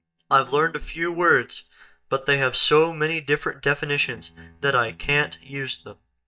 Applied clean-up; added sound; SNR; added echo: neural mask model DeepFilterNet 3.